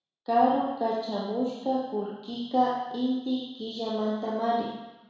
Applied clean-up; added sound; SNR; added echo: none; none; none; reverberation time 1.1 s.